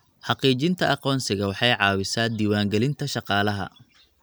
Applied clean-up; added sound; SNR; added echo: none; none; none; none.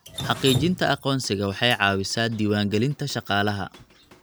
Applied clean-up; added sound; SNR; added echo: none; Drip; 12 dB; none.